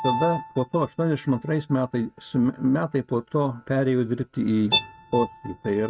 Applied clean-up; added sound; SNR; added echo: neural mask model RNNoise.